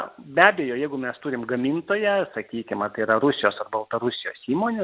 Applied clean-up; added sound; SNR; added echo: none; none; none; none.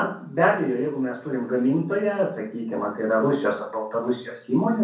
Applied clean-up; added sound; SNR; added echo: none; none; none; reverberation time 0.6 s.